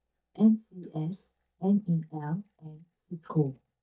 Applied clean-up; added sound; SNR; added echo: neural mask model DeepFilterNet 3.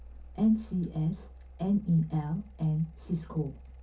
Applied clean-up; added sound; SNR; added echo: none; Mechanical fan; 18 dB; reverberation time 0.3 s.